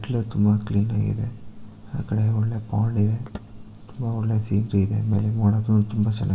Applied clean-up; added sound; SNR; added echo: none; none; none; reverberation time 0.9 s.